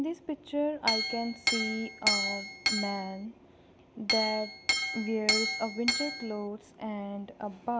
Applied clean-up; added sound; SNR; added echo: none; Chink, clink; -3 dB; none.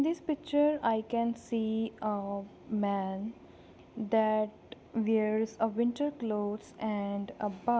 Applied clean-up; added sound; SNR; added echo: none; none; none; none.